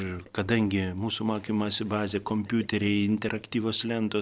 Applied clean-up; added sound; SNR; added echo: neural separator model SepFormer DNS4.